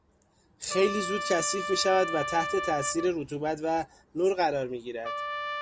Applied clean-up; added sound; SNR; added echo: none; Trumpet; 7 dB; none.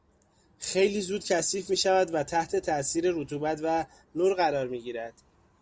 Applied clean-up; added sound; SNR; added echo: none; none; none; none.